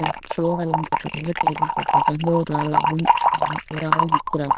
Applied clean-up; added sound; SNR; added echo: neural diffusion model UNIVERSE++.